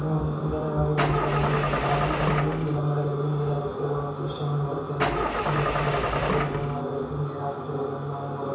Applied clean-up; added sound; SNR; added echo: none; Engine starting / Car; 0 dB; reverberation time 0.7 s.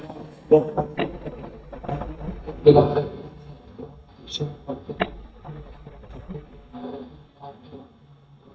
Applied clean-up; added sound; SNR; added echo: neural mask model DeepFilterNet 3.